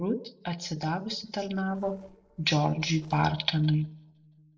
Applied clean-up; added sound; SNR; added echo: neural separator model SepFormer DNS4.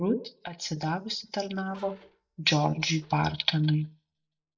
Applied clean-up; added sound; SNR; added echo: neural mask model DeepFilterNet 3.